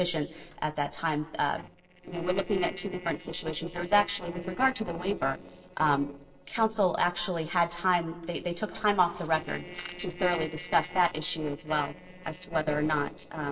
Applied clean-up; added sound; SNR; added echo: neural separator model SepFormer DNS4.